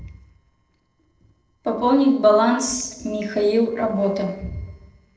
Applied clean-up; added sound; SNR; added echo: neural separator model SepFormer DNS4.